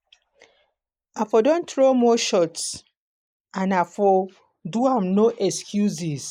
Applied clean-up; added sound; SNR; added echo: neural mask model Resemble Enhance denoiser.